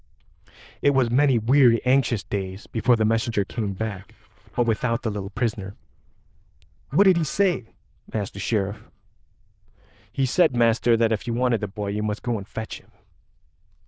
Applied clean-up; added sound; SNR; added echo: neural diffusion model UNIVERSE++.